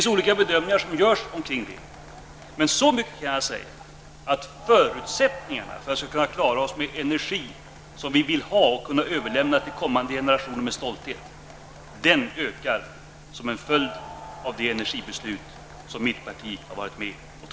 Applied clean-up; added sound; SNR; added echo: none; Crowd; 18 dB; none.